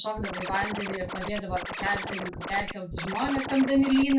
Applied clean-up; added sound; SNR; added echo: none; Scratching (performance technique); 7 dB; reverberation time 0.2 s.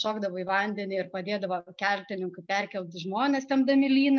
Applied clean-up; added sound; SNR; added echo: none; none; none; none.